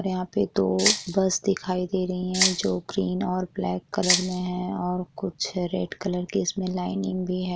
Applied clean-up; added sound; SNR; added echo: none; Rattle (instrument); 0 dB; none.